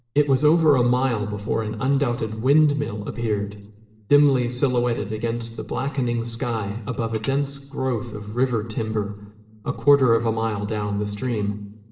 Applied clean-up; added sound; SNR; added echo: neural separator model SepFormer DNS4.